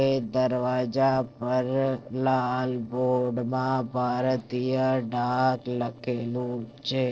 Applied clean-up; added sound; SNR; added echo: neural separator model SepFormer DNS4.